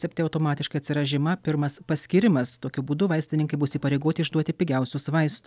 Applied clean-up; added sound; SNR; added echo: none; none; none; none.